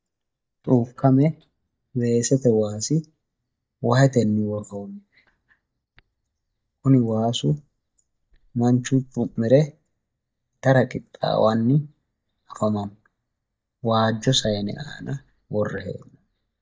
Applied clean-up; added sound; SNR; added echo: neural mask model DeepFilterNet 3.